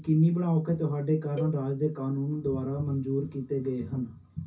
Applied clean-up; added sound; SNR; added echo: none; Cowbell; 16 dB; reverberation time 0.3 s.